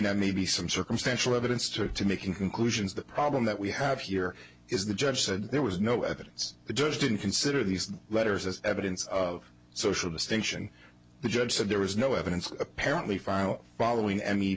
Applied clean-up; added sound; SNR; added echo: none; none; none; none.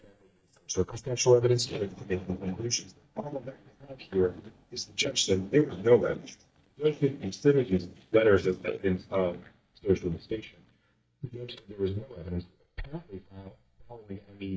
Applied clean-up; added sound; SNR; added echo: neural mask model DeepFilterNet 3.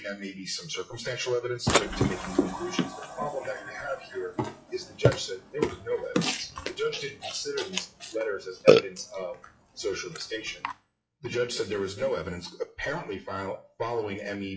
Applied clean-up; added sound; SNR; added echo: classical method WPE with log-MMSE.